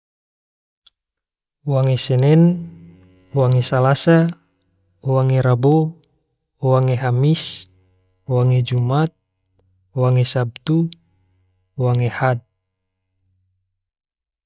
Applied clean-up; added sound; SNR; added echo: neural mask model DeepFilterNet 3.